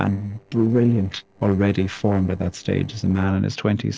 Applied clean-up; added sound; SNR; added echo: neural separator model SepFormer DNS4.